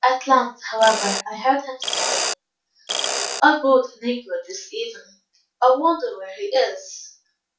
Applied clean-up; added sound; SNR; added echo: none; Mechanisms; 5 dB; reverberation time 0.3 s.